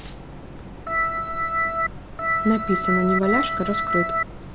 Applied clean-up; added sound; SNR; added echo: none; Organ; -2 dB; none.